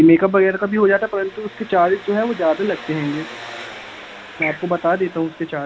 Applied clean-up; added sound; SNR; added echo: none; Engine; 18 dB; none.